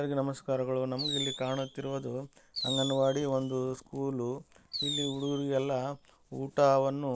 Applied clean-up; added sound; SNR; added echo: none; Fireworks; 8 dB; none.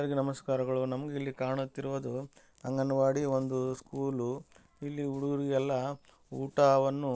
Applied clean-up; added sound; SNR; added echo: none; none; none; none.